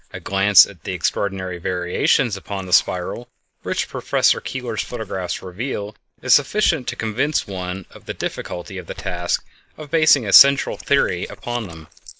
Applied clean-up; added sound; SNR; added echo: neural mask model Resemble Enhance denoiser.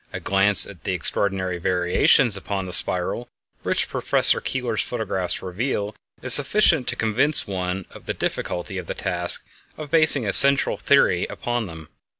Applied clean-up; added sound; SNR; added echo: none; none; none; none.